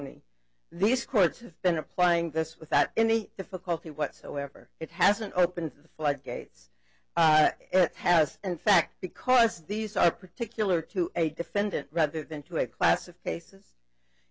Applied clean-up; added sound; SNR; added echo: none; none; none; none.